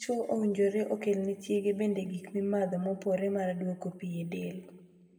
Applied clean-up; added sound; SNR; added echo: none; none; none; reverberation time 1.2 s.